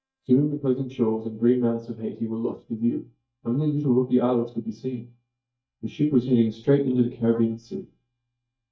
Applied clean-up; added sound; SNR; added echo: neural mask model DeepFilterNet 3.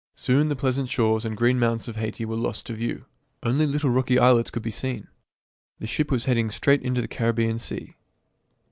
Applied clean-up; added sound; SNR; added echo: none; none; none; none.